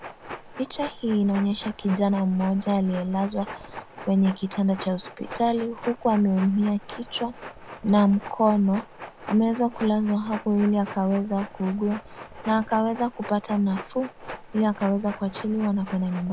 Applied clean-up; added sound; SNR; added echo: none; Train; 15 dB; none.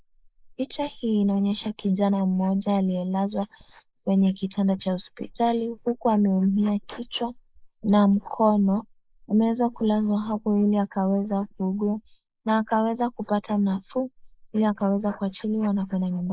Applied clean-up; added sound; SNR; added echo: neural mask model Resemble Enhance denoiser.